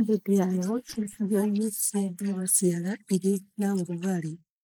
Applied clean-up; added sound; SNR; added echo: neural mask model Resemble Enhance denoiser.